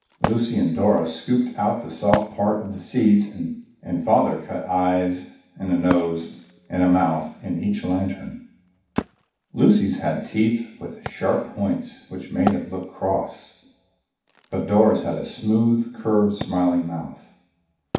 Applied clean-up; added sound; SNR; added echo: none; Wood; 13 dB; reverberation time 0.7 s.